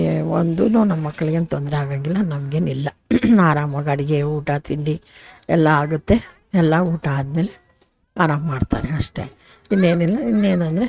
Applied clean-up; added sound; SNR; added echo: neural mask model RNNoise.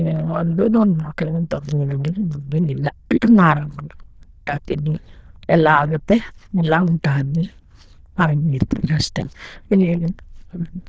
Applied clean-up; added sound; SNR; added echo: neural diffusion model UNIVERSE++.